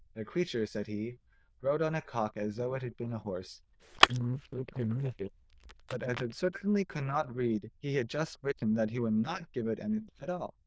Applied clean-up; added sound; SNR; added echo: neural diffusion model UNIVERSE++.